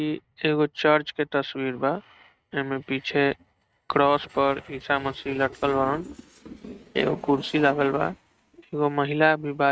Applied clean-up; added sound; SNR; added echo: neural mask model RNNoise.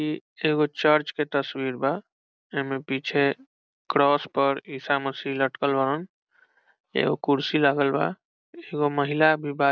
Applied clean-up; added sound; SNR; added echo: none; none; none; none.